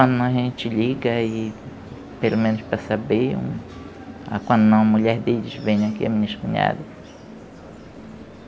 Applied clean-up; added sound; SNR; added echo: none; none; none; none.